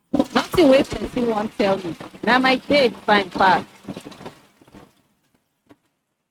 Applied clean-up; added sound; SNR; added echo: neural mask model RNNoise.